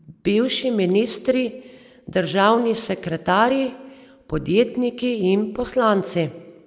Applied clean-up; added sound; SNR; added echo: none; none; none; none.